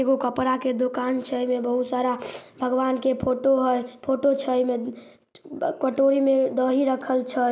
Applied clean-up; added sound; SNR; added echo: none; none; none; none.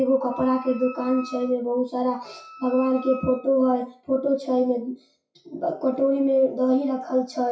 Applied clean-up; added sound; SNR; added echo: classical method WPE with log-MMSE.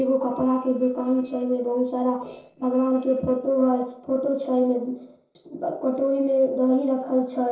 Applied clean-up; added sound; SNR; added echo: neural separator model SepFormer DNS4.